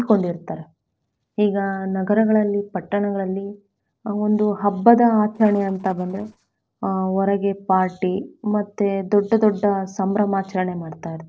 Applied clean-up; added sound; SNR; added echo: neural separator model SepFormer DNS4.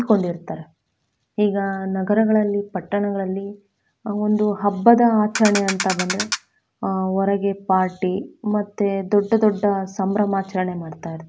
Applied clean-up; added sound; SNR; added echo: none; Ratchet, pawl; 5 dB; none.